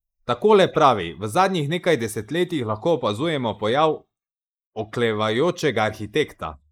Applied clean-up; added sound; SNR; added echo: neural mask model Resemble Enhance denoiser.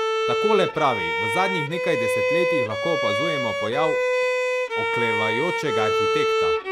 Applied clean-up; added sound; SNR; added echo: none; Bowed string instrument; -4 dB; none.